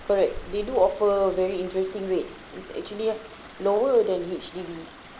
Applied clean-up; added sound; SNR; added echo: none; Stream; 17 dB; none.